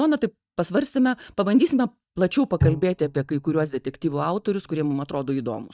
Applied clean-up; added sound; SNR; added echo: neural mask model DeepFilterNet 3.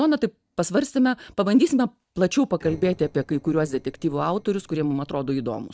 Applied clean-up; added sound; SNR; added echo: neural separator model SepFormer DNS4.